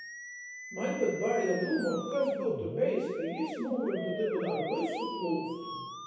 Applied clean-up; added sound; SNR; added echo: none; Musical instrument; 8 dB; reverberation time 1.1 s.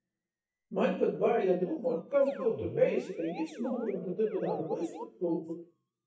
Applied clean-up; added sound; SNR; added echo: neural mask model DeepFilterNet 3.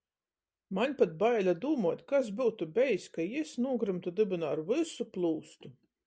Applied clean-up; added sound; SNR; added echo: none; none; none; none.